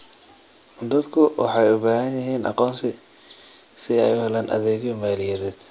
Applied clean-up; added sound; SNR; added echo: none; none; none; none.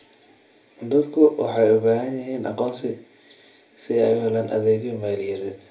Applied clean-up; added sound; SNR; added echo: none; none; none; reverberation time 0.3 s.